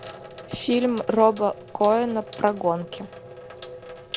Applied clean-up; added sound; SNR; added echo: none; Sink (filling or washing); 14 dB; none.